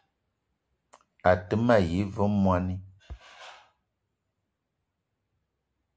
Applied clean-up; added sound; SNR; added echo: none; none; none; none.